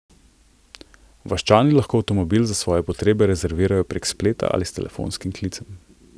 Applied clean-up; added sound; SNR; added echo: none; none; none; none.